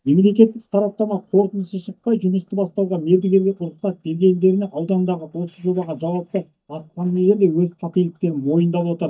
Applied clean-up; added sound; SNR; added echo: neural mask model DeepFilterNet 3.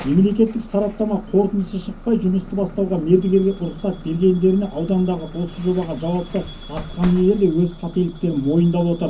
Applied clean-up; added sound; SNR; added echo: none; Bus / Alarm; 17 dB; reverberation time 0.4 s.